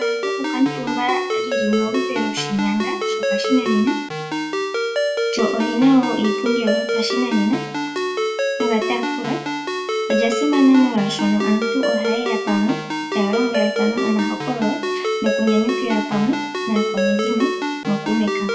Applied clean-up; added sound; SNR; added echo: none; Ringtone; 1 dB; reverberation time 0.6 s.